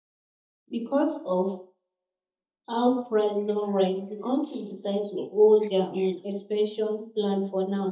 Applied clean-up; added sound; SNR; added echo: neural mask model DeepFilterNet 3.